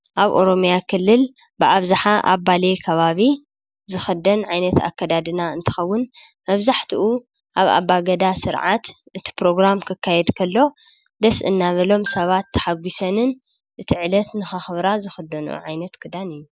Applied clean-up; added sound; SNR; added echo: none; Marimba, xylophone; 15 dB; none.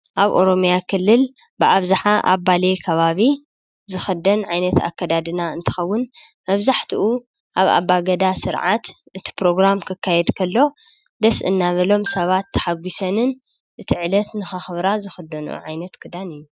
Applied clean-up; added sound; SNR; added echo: neural mask model RNNoise.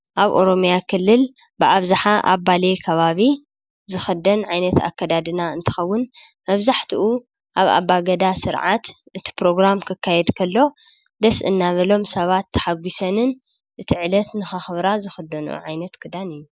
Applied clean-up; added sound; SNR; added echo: neural mask model Resemble Enhance denoiser.